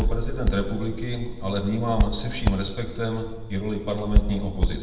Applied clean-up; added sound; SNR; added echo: none; Hands; -2 dB; reverberation time 1.1 s.